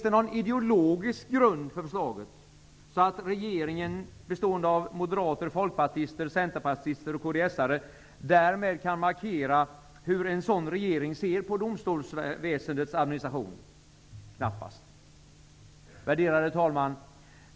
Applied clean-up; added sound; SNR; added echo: none; none; none; none.